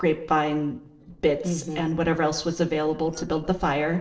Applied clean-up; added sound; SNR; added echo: neural separator model SepFormer DNS4.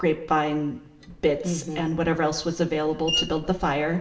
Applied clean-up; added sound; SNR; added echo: none; Screech; 12 dB; reverberation time 0.7 s.